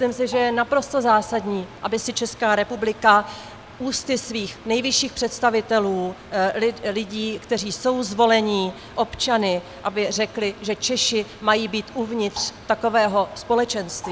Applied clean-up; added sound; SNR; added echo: none; Mechanical fan + Bird; 19 dB; none.